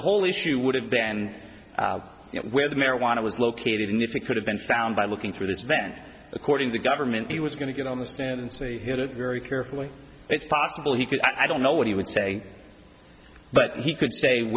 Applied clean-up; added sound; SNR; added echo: none; none; none; none.